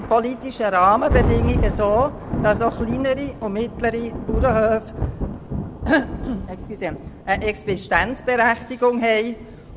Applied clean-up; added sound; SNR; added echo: none; Thunder; 5 dB; none.